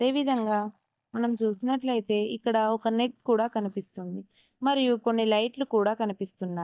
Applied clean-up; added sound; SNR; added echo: neural mask model DeepFilterNet 3.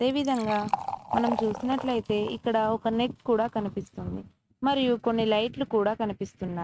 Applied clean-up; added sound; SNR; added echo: neural mask model RNNoise.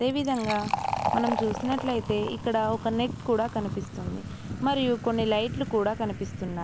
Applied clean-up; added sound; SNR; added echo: none; Fill (with liquid); 9 dB; none.